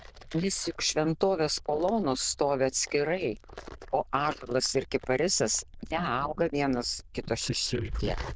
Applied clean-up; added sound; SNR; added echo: neural diffusion model UNIVERSE++.